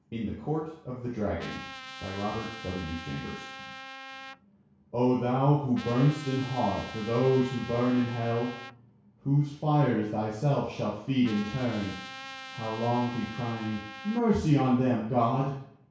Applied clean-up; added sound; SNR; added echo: none; Trumpet; 14 dB; reverberation time 0.6 s.